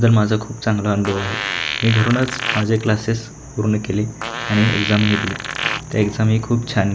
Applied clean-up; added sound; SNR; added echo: none; Fart; 8 dB; none.